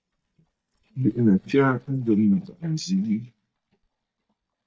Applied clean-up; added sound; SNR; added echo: neural mask model DeepFilterNet 3.